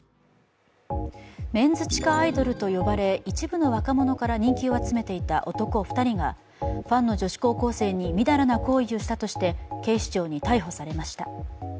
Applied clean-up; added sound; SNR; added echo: none; none; none; none.